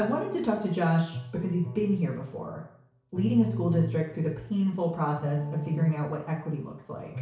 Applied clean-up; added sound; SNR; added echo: none; none; none; reverberation time 0.6 s.